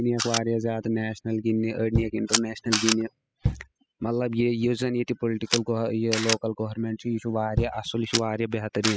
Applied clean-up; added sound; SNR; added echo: classical method spectral subtraction.